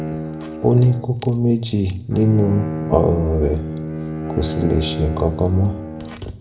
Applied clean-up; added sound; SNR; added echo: none; Bowed string instrument; 8 dB; reverberation time 1.3 s.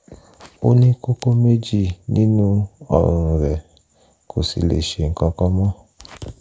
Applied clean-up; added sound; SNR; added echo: none; none; none; none.